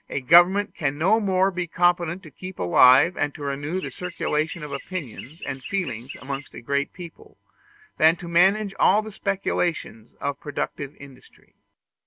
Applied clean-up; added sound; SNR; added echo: none; Chirp, tweet; 11 dB; none.